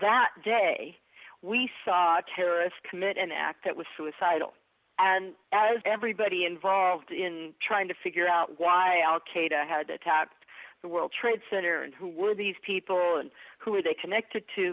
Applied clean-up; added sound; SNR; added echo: none; none; none; none.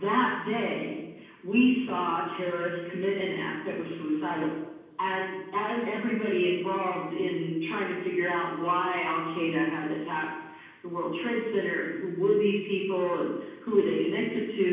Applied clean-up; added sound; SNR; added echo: none; none; none; reverberation time 1.2 s.